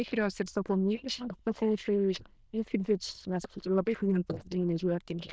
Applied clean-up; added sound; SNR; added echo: neural diffusion model UNIVERSE++.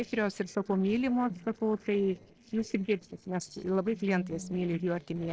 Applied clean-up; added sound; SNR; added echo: neural separator model SepFormer DNS4.